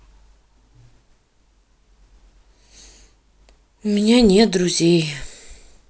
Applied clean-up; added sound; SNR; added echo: none; none; none; none.